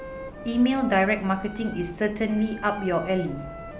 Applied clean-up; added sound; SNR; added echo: none; Wind instrument, woodwind instrument; 16 dB; none.